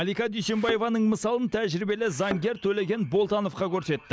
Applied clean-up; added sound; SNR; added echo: none; Thump, thud; 12 dB; none.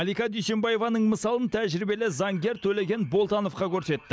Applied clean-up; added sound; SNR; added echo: none; none; none; none.